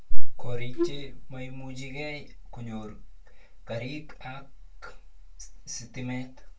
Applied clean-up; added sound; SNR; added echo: none; Wind instrument, woodwind instrument; 12 dB; reverberation time 0.2 s.